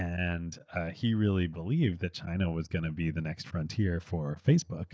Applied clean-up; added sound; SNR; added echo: none; none; none; none.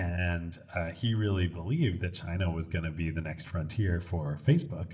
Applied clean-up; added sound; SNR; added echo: none; none; none; reverberation time 1.4 s.